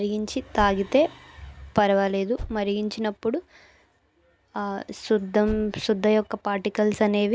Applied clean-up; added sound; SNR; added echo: none; Car; 17 dB; none.